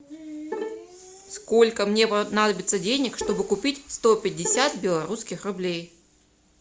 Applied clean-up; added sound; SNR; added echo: none; Bowed string instrument; 11 dB; none.